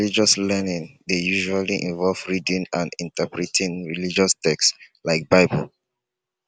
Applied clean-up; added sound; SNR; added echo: none; none; none; none.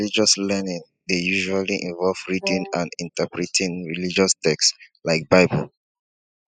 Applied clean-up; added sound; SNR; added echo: classical method spectral subtraction.